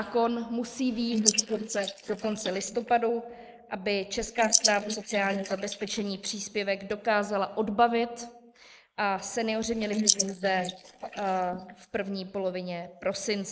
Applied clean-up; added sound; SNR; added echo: neural mask model Resemble Enhance denoiser.